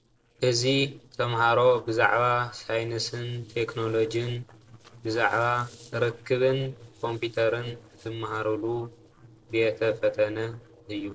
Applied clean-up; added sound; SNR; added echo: neural separator model SepFormer DNS4.